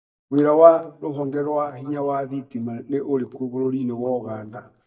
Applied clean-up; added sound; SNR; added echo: neural mask model DeepFilterNet 3.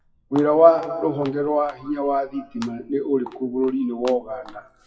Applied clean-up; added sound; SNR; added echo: classical method WPE with log-MMSE.